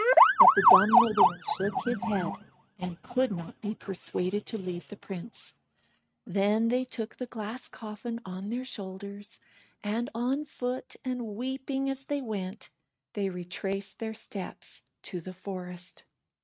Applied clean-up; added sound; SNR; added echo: neural mask model RNNoise.